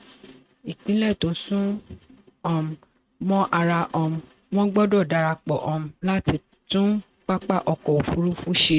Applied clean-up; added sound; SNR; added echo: neural mask model RNNoise.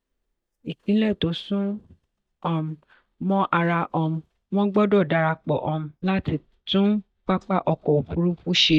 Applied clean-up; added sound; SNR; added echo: neural mask model DeepFilterNet 3.